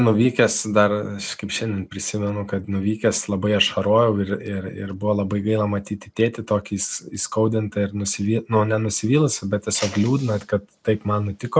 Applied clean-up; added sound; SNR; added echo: none; none; none; none.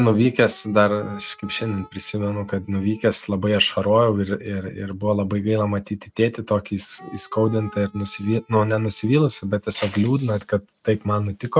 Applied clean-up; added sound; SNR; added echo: neural mask model RNNoise.